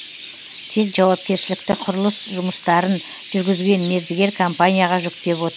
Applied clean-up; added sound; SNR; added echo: none; Chirp, tweet; 16 dB; none.